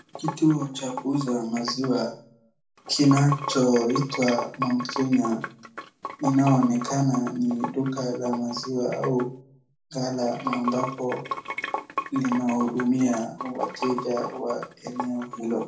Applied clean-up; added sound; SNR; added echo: none; Sink (filling or washing) / Water; 9 dB; reverberation time 0.4 s.